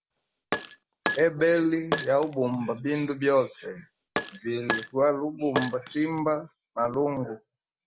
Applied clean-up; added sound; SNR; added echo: none; Glass; 7 dB; none.